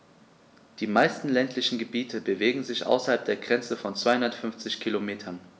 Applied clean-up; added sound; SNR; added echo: none; none; none; none.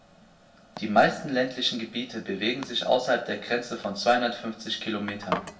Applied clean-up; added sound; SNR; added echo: none; Domestic sounds, home sounds; 15 dB; reverberation time 0.2 s.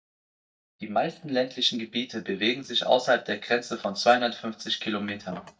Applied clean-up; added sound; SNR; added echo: neural mask model DeepFilterNet 3.